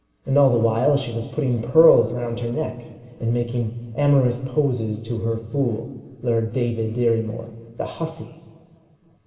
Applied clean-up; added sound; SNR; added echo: none; none; none; reverberation time 2.9 s.